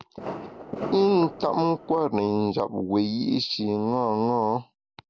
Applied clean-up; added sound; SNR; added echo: none; Fireworks; 11 dB; none.